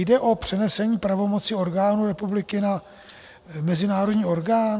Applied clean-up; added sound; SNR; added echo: none; none; none; none.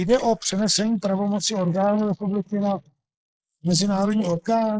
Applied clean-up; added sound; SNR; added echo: neural mask model Resemble Enhance denoiser.